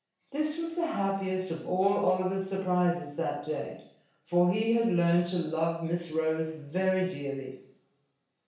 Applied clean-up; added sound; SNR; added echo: none; none; none; reverberation time 0.7 s.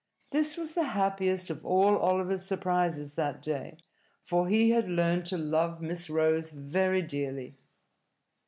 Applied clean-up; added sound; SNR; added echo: none; none; none; none.